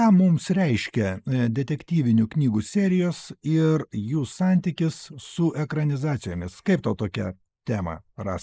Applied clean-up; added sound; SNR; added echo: neural mask model Resemble Enhance denoiser.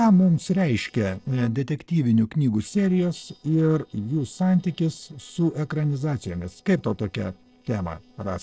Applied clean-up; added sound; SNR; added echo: neural separator model SepFormer DNS4.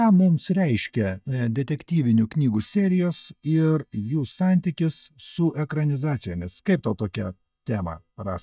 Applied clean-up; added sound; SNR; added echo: neural mask model DeepFilterNet 3.